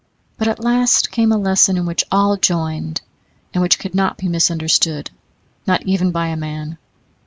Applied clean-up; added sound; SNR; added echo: none; none; none; none.